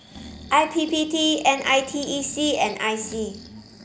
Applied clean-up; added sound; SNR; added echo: none; Breathing; 19 dB; none.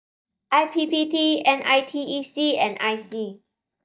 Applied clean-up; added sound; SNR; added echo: neural mask model DeepFilterNet 3.